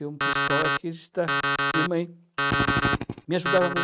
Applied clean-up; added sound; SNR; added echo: neural mask model RNNoise.